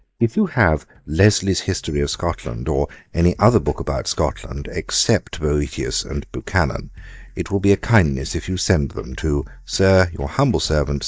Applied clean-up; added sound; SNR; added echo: neural mask model DeepFilterNet 3.